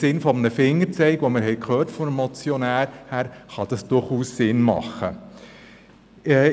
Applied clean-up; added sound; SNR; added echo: none; none; none; none.